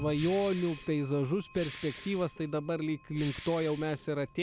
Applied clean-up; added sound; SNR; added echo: none; Clock + Respiratory sounds; 11 dB; none.